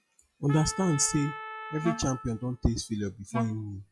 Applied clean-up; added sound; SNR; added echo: classical method log-MMSE.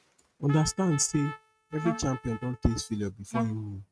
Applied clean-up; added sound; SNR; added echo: neural mask model RNNoise.